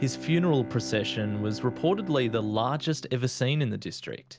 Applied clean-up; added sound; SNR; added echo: none; Bowed string instrument; 13 dB; none.